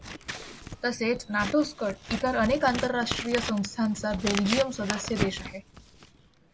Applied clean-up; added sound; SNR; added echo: none; Scissors; 8 dB; none.